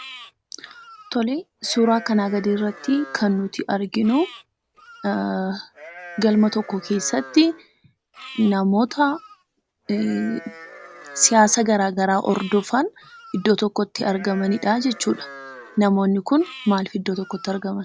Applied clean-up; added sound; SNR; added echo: none; Livestock, farm animals, working animals; 20 dB; none.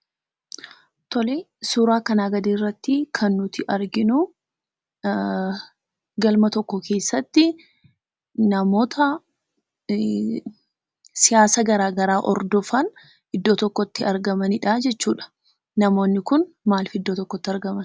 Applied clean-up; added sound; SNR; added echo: none; none; none; none.